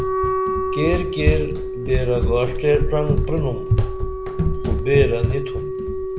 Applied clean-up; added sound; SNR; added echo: none; Run + Wind instrument, woodwind instrument; -2 dB; none.